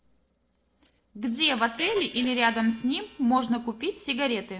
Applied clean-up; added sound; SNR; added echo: neural separator model SepFormer DNS4.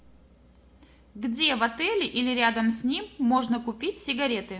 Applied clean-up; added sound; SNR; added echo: none; none; none; none.